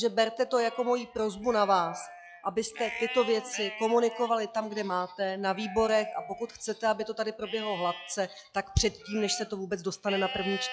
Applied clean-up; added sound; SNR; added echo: classical method log-MMSE.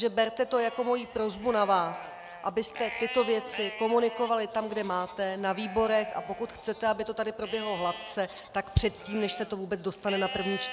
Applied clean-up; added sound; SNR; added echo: none; Livestock, farm animals, working animals; 12 dB; none.